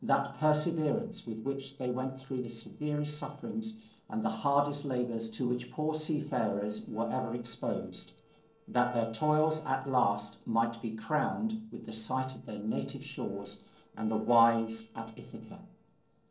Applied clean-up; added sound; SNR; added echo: neural separator model SepFormer DNS4.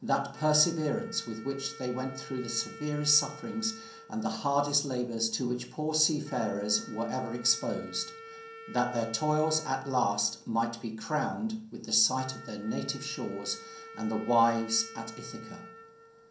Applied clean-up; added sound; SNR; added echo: none; Wind instrument, woodwind instrument; 17 dB; reverberation time 0.6 s.